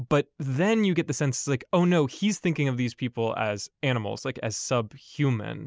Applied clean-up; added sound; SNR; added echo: none; none; none; none.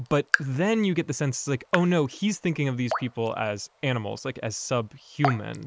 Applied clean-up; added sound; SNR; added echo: none; Raindrop / Drip; 8 dB; none.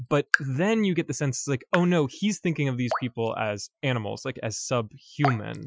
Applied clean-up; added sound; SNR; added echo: classical method Wiener filter.